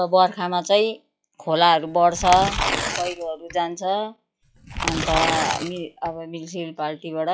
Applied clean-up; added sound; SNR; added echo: classical method log-MMSE.